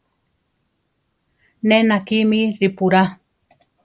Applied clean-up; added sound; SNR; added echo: none; none; none; none.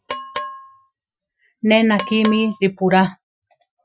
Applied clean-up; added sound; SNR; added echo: classical method Wiener filter.